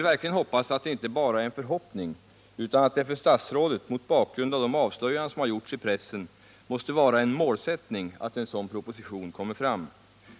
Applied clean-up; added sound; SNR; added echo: none; none; none; none.